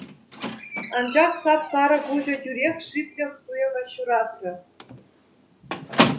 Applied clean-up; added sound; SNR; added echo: none; Squeak; 5 dB; none.